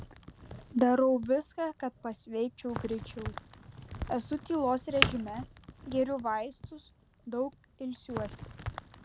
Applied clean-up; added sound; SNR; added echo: none; Crack; 7 dB; none.